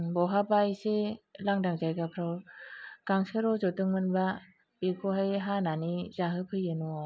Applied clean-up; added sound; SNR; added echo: none; none; none; none.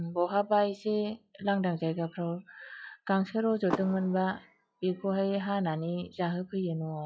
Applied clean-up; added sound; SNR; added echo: classical method log-MMSE.